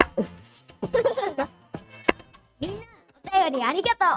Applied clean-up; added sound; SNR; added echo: neural mask model RNNoise.